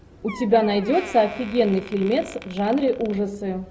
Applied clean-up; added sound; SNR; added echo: none; Door; 19 dB; none.